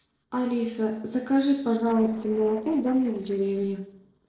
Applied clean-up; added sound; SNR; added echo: neural separator model SepFormer DNS4.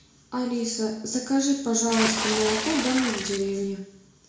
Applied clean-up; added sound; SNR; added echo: none; Water / Splash, splatter; 3 dB; reverberation time 0.6 s.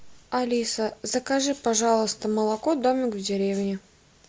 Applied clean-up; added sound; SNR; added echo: none; none; none; none.